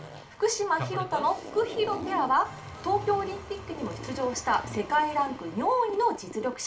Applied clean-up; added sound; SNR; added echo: none; Zipper (clothing); 15 dB; reverberation time 0.2 s.